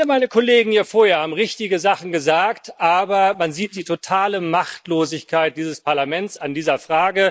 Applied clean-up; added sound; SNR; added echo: neural mask model Resemble Enhance denoiser.